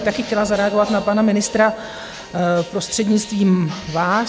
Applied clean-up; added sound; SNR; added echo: none; Bird + Bowed string instrument; 19 dB; none.